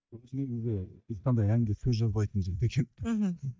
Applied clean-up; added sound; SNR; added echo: neural mask model DeepFilterNet 3.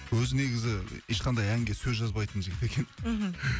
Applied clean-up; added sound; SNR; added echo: none; none; none; none.